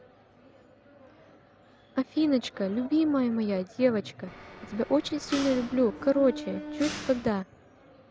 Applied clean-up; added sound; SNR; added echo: none; Mechanisms; 10 dB; none.